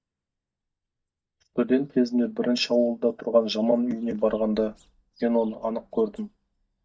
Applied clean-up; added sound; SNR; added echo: neural mask model DeepFilterNet 3.